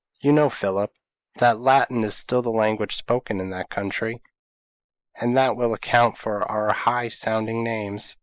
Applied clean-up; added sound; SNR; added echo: neural mask model Resemble Enhance denoiser.